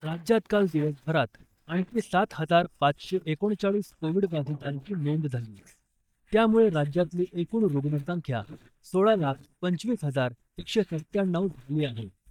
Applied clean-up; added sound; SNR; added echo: neural mask model DeepFilterNet 3.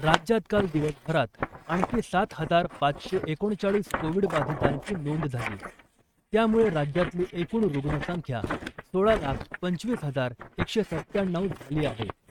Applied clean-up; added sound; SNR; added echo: neural mask model RNNoise.